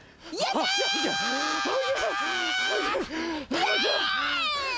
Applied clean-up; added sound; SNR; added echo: none; none; none; none.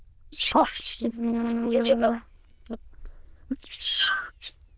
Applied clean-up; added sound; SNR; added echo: neural diffusion model UNIVERSE++.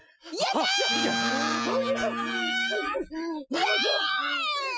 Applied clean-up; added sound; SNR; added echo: classical method Wiener filter.